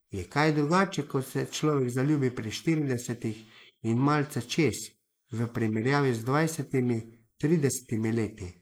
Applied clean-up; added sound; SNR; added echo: neural mask model Resemble Enhance denoiser.